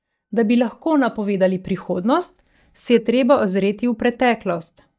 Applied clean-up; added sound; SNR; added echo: neural mask model DeepFilterNet 3.